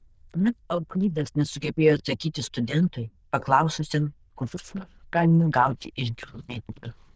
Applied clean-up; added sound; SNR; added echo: neural diffusion model UNIVERSE++.